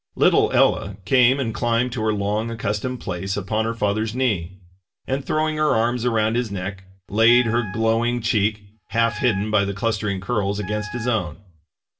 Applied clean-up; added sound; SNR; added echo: none; Wind instrument, woodwind instrument; 15 dB; reverberation time 0.2 s.